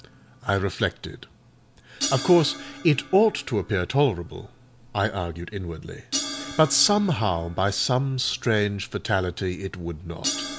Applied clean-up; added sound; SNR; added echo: none; Crash cymbal; 13 dB; none.